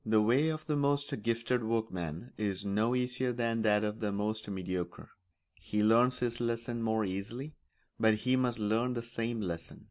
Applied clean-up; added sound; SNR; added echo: none; none; none; none.